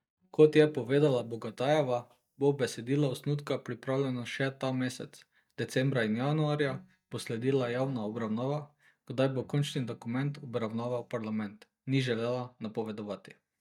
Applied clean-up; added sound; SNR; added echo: neural mask model DeepFilterNet 3.